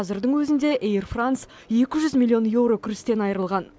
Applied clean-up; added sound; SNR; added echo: none; none; none; none.